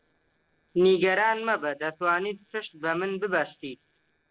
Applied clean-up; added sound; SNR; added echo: neural separator model SepFormer DNS4.